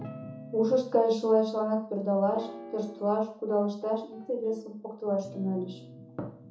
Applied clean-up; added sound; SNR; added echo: none; Guitar; 18 dB; reverberation time 1.0 s.